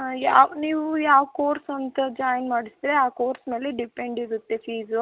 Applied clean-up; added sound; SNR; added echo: none; none; none; none.